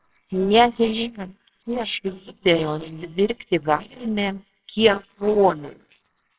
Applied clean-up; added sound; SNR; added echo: neural separator model SepFormer WHAMR!.